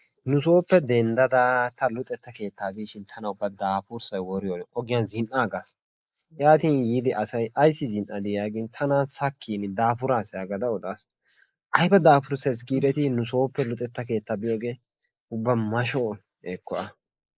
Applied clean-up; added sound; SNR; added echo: neural mask model Resemble Enhance denoiser.